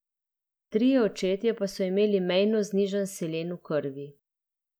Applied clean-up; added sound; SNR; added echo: none; none; none; none.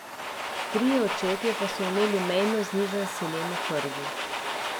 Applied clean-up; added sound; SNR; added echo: none; Domestic sounds, home sounds; 3 dB; none.